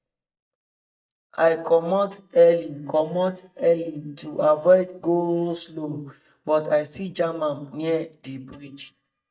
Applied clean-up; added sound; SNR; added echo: neural mask model DeepFilterNet 3.